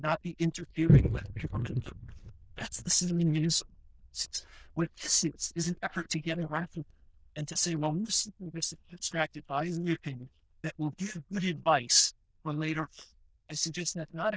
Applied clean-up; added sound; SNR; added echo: neural diffusion model UNIVERSE++.